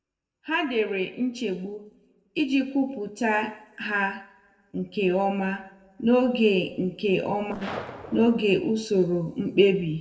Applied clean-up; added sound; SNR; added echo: neural separator model SepFormer DNS4.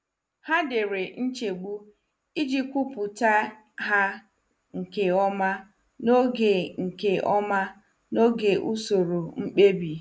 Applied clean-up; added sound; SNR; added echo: none; none; none; none.